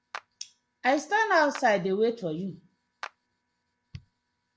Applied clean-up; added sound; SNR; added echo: none; Clapping; 20 dB; none.